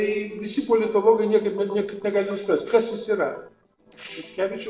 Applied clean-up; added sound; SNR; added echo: neural separator model SepFormer DNS4.